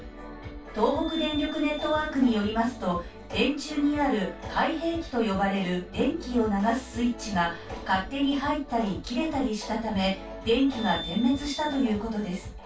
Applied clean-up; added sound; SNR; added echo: none; Glass; 16 dB; reverberation time 0.2 s.